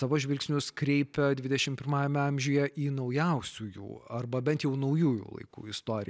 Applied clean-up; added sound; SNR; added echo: none; none; none; none.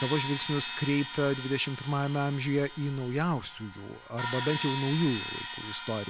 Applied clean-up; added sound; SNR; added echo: none; Crash cymbal; 7 dB; none.